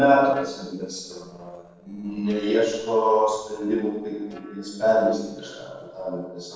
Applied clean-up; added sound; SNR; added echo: neural separator model SepFormer DNS4.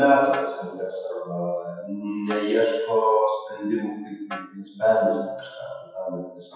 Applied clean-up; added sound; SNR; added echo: classical method WPE with log-MMSE.